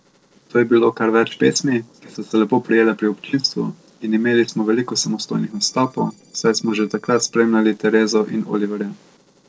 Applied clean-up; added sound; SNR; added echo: neural separator model SepFormer DNS4.